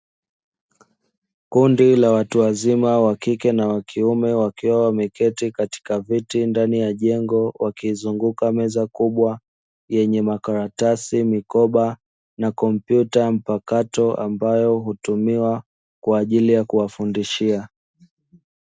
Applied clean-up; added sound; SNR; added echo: none; none; none; none.